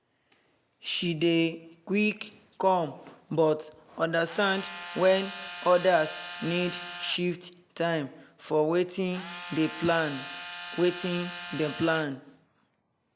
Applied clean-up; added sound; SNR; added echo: none; Tools; 11 dB; none.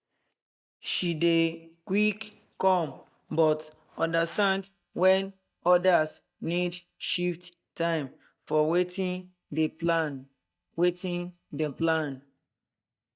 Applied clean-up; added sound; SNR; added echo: neural mask model DeepFilterNet 3.